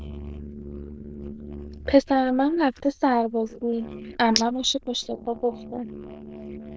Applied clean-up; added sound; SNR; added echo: neural diffusion model UNIVERSE++.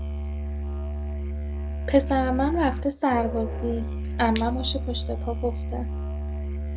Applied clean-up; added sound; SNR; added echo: none; Musical instrument; 2 dB; none.